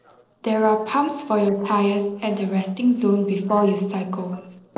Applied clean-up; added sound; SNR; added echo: neural separator model SepFormer DNS4.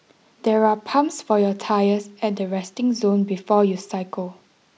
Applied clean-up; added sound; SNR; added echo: none; none; none; none.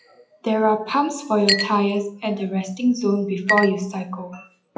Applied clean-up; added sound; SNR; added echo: classical method WPE with log-MMSE.